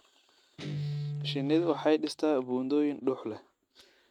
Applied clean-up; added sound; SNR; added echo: neural mask model RNNoise.